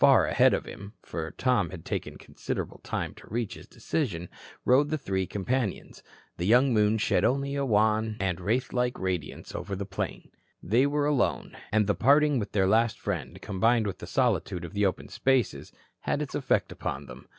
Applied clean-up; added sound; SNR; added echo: none; none; none; none.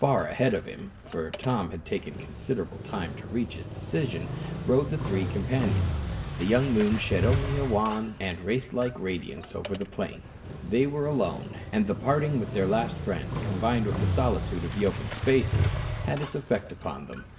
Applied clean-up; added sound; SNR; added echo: none; Motorcycle; 4 dB; reverberation time 0.7 s.